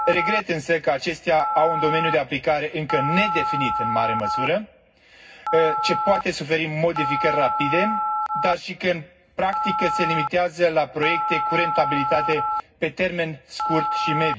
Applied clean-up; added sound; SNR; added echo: none; Telephone; 2 dB; reverberation time 0.4 s.